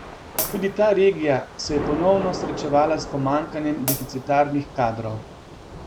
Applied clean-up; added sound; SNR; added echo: none; Hi-hat + Thunder / Rain; 9 dB; none.